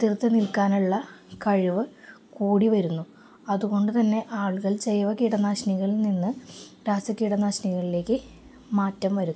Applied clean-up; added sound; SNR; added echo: none; none; none; none.